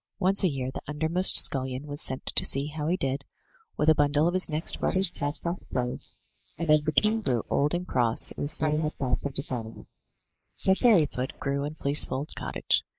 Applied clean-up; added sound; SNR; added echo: neural mask model Resemble Enhance denoiser.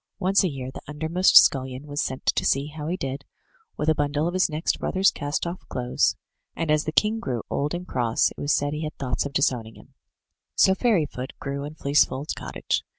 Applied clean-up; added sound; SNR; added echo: none; none; none; none.